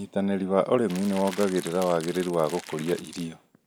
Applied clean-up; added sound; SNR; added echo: none; Crackle; 16 dB; none.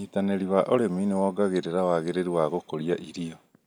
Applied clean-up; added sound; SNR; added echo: none; none; none; none.